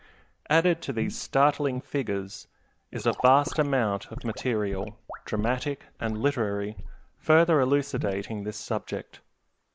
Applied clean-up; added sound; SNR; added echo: neural mask model Resemble Enhance denoiser.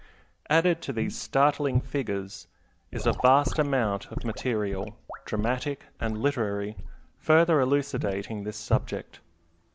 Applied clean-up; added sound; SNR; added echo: none; Sink (filling or washing) / Gurgling / Liquid; 8 dB; none.